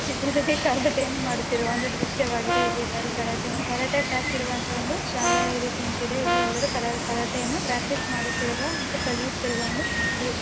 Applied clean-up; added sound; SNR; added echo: none; Brass instrument + Water; -1 dB; none.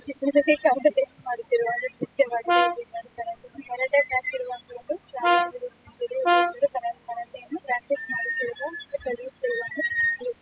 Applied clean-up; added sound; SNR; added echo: classical method spectral subtraction.